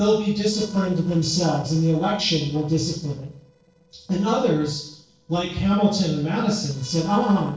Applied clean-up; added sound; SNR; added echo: neural separator model SepFormer DNS4.